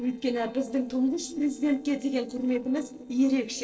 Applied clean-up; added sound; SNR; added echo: neural separator model SepFormer DNS4.